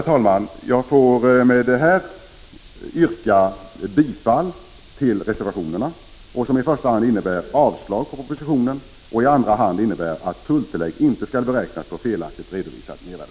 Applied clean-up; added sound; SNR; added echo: none; none; none; none.